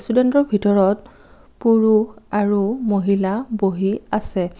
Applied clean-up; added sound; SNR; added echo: none; none; none; none.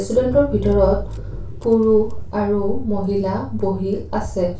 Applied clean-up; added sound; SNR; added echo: none; Engine / Car; 10 dB; reverberation time 0.2 s.